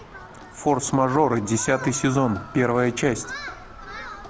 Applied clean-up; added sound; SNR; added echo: none; Human group actions; 14 dB; none.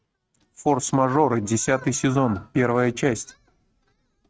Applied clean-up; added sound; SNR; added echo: neural mask model RNNoise.